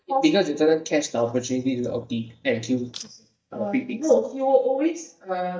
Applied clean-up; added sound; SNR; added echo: neural mask model DeepFilterNet 3.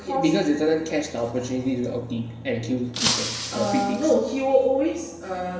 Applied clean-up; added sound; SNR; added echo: none; Shatter; 7 dB; reverberation time 1.8 s.